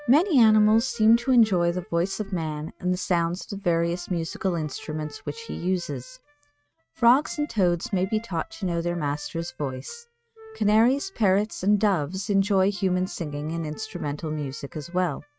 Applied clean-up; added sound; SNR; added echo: neural mask model RNNoise.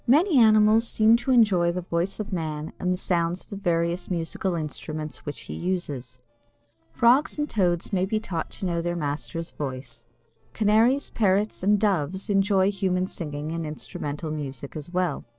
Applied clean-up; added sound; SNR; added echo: neural separator model SepFormer DNS4.